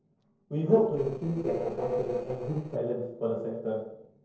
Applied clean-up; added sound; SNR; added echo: neural separator model SepFormer DNS4.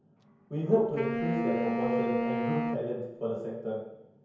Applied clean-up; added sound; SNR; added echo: none; Wind instrument, woodwind instrument; 1 dB; reverberation time 0.9 s.